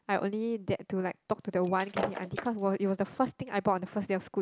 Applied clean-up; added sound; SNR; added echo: none; Shatter; 9 dB; none.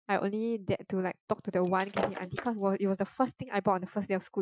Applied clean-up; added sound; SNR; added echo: classical method Wiener filter.